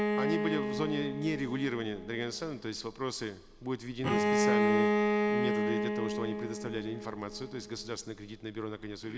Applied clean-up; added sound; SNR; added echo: none; Bowed string instrument; -4 dB; none.